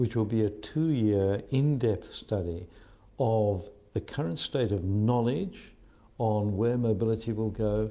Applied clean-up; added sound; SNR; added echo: none; none; none; none.